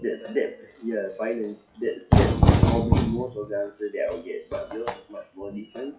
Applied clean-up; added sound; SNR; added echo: classical method WPE with log-MMSE.